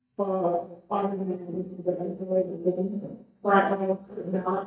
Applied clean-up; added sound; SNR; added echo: neural mask model DeepFilterNet 3.